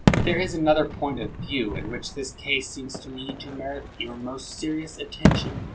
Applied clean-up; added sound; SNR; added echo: none; Fireworks; -1 dB; none.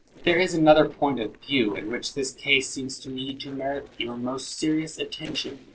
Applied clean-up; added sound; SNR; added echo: neural separator model SepFormer DNS4.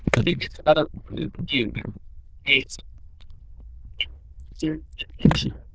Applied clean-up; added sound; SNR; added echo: neural diffusion model UNIVERSE++.